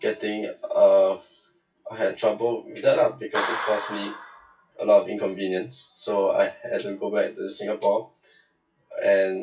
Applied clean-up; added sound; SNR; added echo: classical method WPE with log-MMSE.